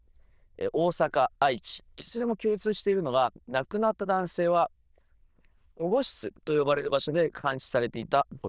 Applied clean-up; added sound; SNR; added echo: neural diffusion model UNIVERSE++.